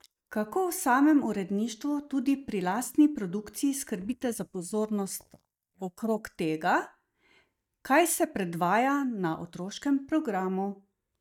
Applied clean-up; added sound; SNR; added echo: neural mask model DeepFilterNet 3.